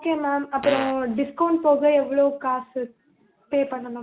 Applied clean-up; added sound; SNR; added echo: none; Fart; 9 dB; none.